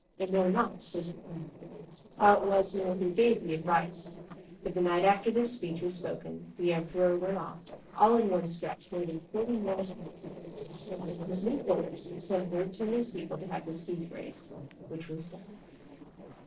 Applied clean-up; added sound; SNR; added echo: neural separator model SepFormer DNS4.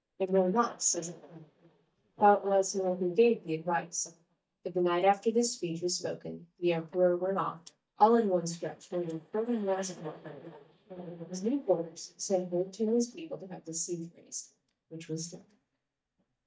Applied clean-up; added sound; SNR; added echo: neural mask model DeepFilterNet 3.